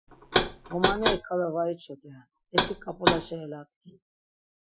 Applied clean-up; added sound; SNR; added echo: classical method Wiener filter.